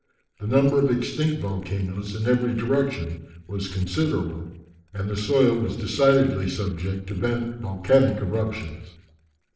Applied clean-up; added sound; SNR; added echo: neural separator model SepFormer DNS4.